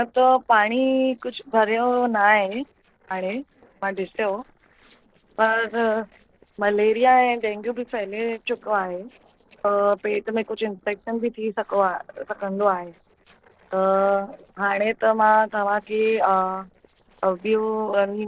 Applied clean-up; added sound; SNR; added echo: neural separator model SepFormer DNS4.